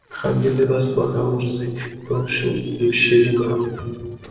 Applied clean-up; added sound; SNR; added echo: neural separator model SepFormer DNS4.